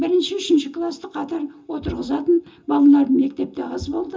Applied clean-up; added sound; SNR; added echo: none; none; none; reverberation time 0.2 s.